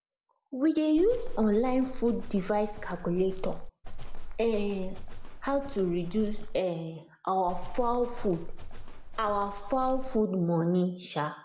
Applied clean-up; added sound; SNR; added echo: none; Livestock, farm animals, working animals; 5 dB; none.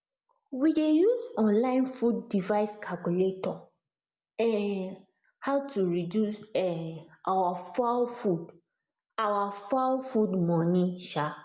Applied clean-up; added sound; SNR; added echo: none; none; none; none.